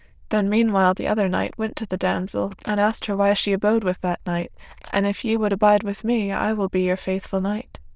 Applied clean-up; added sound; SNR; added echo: neural diffusion model UNIVERSE++.